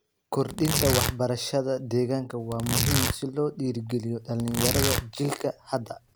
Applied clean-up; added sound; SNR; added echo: none; Tearing; 2 dB; none.